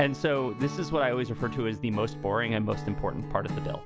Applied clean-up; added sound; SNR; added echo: none; Acoustic guitar / Strum; 9 dB; none.